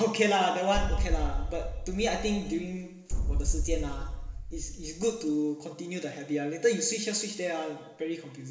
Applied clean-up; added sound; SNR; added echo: none; Boom; 0 dB; reverberation time 1.1 s.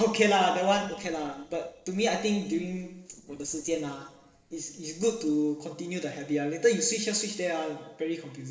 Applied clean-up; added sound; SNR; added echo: neural separator model SepFormer DNS4.